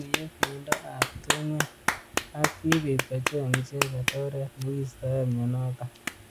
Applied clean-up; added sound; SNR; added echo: none; Clapping; 1 dB; none.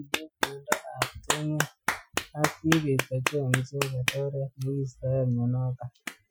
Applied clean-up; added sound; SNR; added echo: classical method Wiener filter.